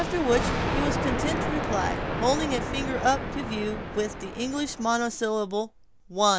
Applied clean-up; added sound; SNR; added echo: none; Thunder; 3 dB; none.